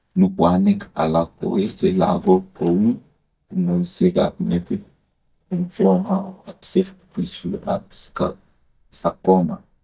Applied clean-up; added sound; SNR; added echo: neural mask model DeepFilterNet 3.